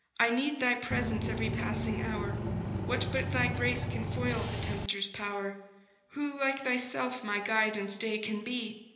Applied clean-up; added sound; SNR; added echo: none; Bus / Engine; 1 dB; reverberation time 1.0 s.